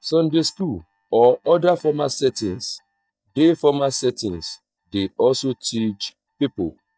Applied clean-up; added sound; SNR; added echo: neural mask model DeepFilterNet 3.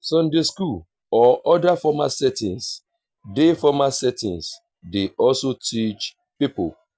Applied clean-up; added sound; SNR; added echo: none; none; none; none.